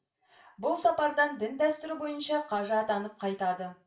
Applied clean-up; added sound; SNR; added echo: none; none; none; reverberation time 0.3 s.